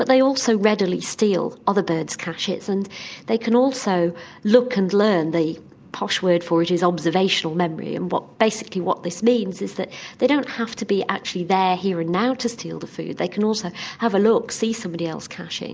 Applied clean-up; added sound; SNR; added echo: none; none; none; none.